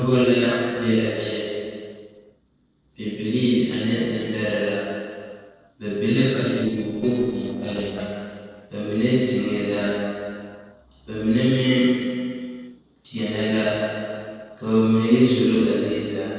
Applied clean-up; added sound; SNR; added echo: neural separator model SepFormer DNS4.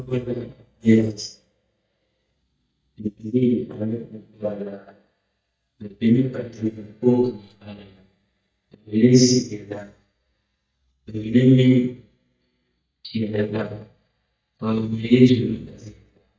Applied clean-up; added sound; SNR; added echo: neural mask model DeepFilterNet 3.